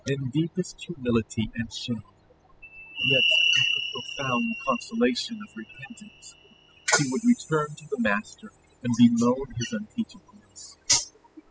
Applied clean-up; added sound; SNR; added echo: classical method spectral subtraction.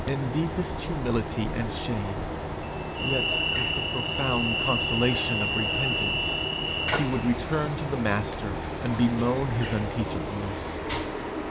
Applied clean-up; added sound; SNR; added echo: none; Train; -1 dB; none.